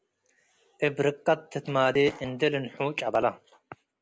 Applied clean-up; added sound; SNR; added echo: none; none; none; none.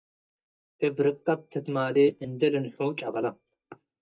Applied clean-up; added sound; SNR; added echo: neural mask model DeepFilterNet 3.